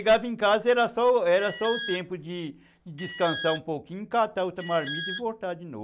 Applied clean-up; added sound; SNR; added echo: none; Alarm; 10 dB; none.